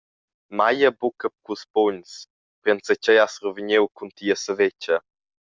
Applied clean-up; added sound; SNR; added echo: none; none; none; none.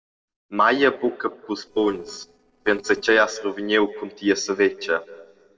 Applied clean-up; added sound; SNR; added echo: neural separator model SepFormer DNS4.